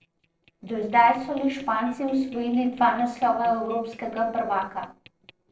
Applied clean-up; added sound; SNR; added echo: neural separator model SepFormer DNS4.